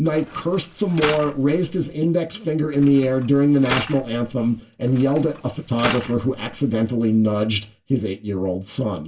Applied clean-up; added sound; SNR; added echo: none; Mechanisms; 12 dB; reverberation time 0.2 s.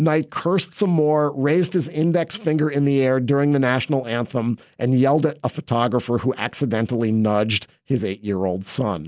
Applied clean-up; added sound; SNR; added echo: none; none; none; none.